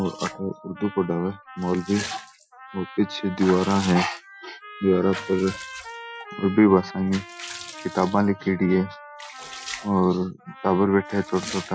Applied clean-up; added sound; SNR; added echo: classical method Wiener filter.